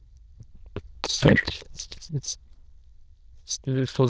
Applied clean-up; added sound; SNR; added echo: neural diffusion model UNIVERSE++.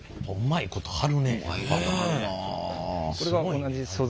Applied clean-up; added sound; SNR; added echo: none; none; none; none.